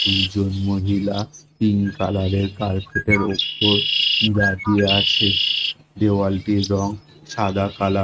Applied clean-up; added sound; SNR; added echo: neural mask model RNNoise.